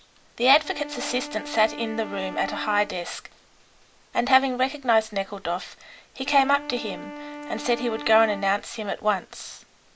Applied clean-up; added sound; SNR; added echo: none; Wind instrument, woodwind instrument; 13 dB; none.